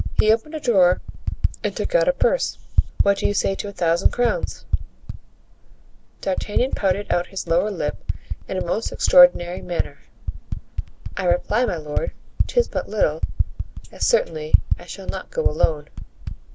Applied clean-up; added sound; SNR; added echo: none; Typing; 1 dB; none.